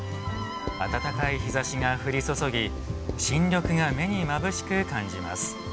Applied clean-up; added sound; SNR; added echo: none; Writing; 11 dB; none.